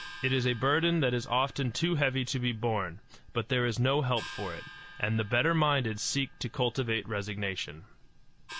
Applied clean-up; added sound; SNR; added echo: none; Gong; 18 dB; none.